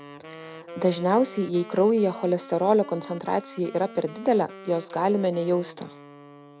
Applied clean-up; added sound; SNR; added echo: none; Wind instrument, woodwind instrument; 17 dB; none.